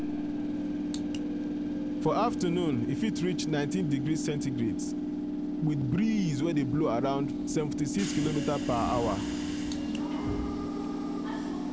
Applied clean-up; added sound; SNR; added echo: none; Subway, metro, underground / Train; 0 dB; none.